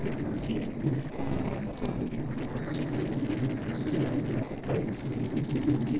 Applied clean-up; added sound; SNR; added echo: neural separator model SepFormer DNS4.